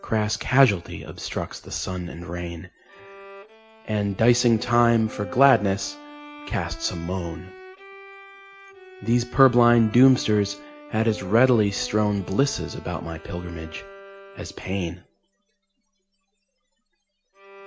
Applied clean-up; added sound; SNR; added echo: none; Bowed string instrument; 19 dB; none.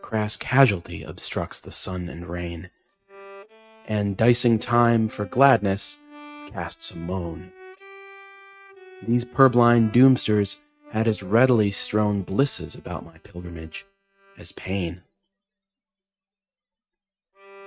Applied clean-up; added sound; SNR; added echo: neural mask model RNNoise.